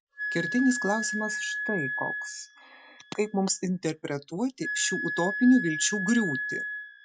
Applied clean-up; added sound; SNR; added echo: classical method log-MMSE.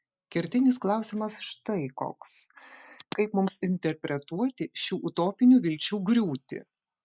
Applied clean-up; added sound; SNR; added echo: none; none; none; none.